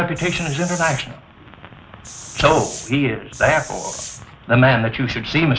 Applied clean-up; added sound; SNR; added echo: none; Hiss; 15 dB; none.